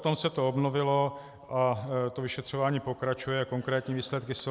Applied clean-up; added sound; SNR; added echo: none; none; none; none.